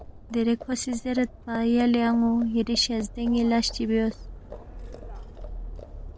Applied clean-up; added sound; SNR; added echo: none; Livestock, farm animals, working animals; 14 dB; none.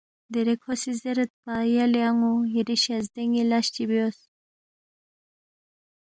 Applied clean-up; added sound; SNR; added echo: none; none; none; none.